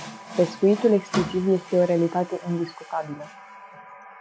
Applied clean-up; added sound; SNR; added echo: none; Water tap, faucet; 12 dB; none.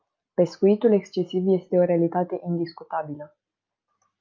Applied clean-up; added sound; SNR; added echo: none; none; none; none.